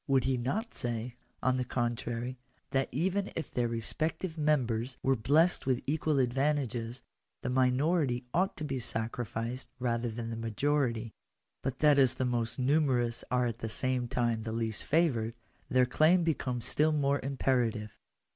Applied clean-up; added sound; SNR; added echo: none; none; none; none.